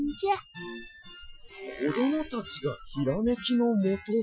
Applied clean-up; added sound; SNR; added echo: classical method Wiener filter.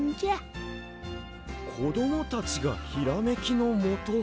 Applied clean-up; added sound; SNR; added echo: none; none; none; none.